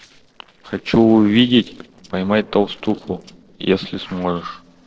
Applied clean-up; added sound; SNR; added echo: neural separator model SepFormer DNS4.